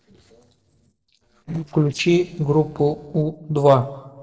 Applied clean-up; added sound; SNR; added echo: neural separator model SepFormer DNS4.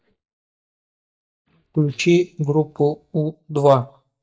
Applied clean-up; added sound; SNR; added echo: neural mask model DeepFilterNet 3.